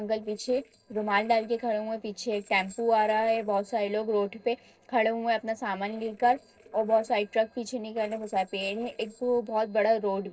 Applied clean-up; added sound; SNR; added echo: neural separator model SepFormer DNS4.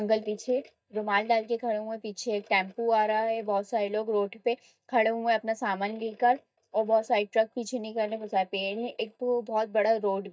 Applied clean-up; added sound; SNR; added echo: neural mask model DeepFilterNet 3.